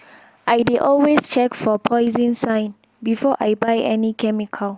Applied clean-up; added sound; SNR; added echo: none; none; none; none.